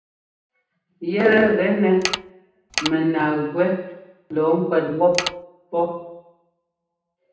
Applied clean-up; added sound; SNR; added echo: none; Mechanisms; 4 dB; reverberation time 0.8 s.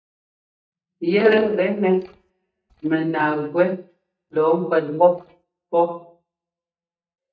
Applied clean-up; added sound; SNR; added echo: neural mask model DeepFilterNet 3.